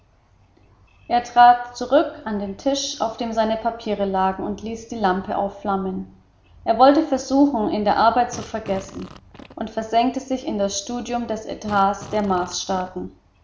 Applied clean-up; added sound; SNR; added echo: none; Fart; 19 dB; none.